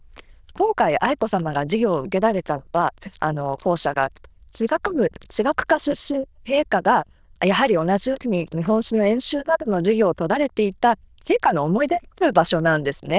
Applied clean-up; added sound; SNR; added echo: neural diffusion model UNIVERSE++.